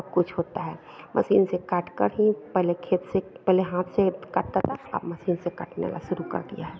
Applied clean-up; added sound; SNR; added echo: none; none; none; none.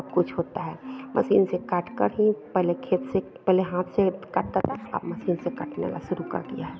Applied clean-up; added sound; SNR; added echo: none; Marimba, xylophone; 15 dB; none.